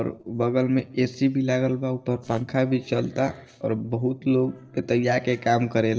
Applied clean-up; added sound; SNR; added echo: neural separator model SepFormer DNS4.